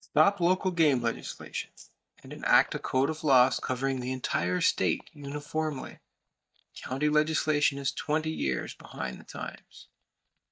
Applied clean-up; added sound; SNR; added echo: neural mask model DeepFilterNet 3.